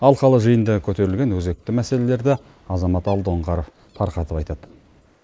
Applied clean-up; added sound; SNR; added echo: neural mask model Resemble Enhance denoiser.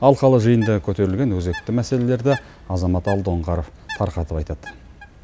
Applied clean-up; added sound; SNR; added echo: none; Bird; 19 dB; none.